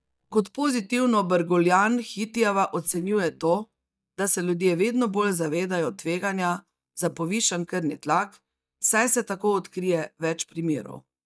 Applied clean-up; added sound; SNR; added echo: neural mask model DeepFilterNet 3.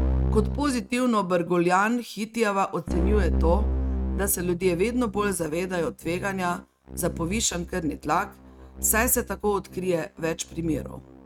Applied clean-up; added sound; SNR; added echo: neural mask model RNNoise.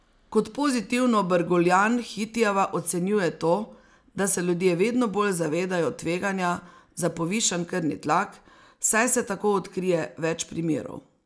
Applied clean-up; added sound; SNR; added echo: none; none; none; none.